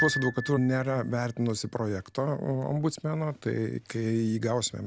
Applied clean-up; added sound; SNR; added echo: none; Piano; 11 dB; none.